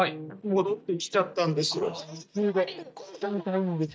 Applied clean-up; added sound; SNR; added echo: neural mask model DeepFilterNet 3.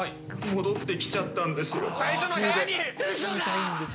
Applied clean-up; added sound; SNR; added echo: none; Piano; 16 dB; none.